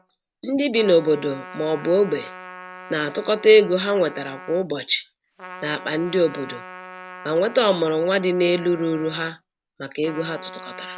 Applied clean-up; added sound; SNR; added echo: none; Trumpet; 17 dB; none.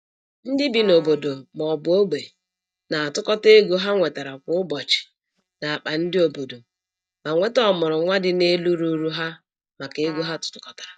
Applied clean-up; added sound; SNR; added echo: neural mask model DeepFilterNet 3.